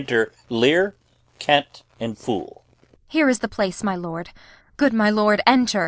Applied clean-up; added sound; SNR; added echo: none; none; none; none.